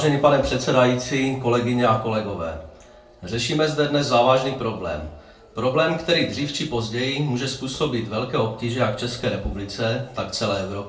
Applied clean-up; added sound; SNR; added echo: none; none; none; reverberation time 0.3 s.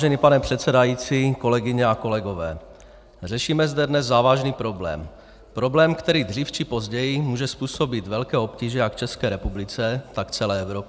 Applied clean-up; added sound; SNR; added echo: none; none; none; none.